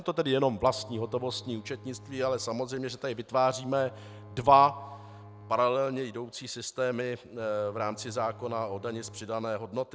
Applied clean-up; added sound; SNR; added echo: none; Bowed string instrument; 19 dB; none.